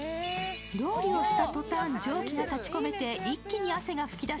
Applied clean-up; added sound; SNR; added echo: none; none; none; none.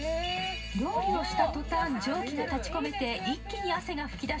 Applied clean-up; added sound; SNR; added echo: none; none; none; reverberation time 0.4 s.